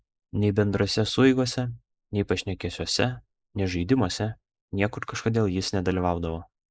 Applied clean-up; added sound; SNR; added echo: neural mask model Resemble Enhance denoiser.